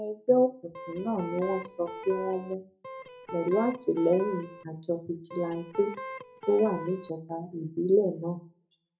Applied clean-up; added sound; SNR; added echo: none; Electric guitar; 12 dB; reverberation time 0.3 s.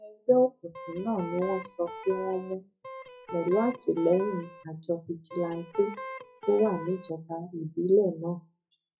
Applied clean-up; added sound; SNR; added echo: classical method WPE with log-MMSE.